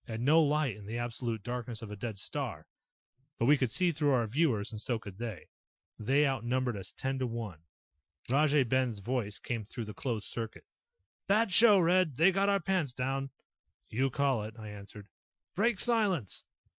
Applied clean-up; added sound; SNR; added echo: classical method Wiener filter.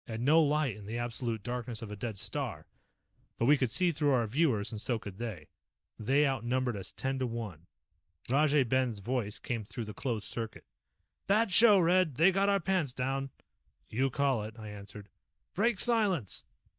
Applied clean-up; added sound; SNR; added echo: neural mask model DeepFilterNet 3.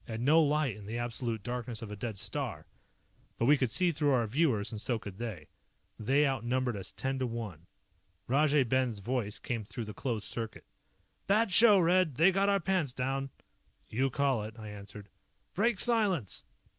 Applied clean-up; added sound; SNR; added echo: none; none; none; none.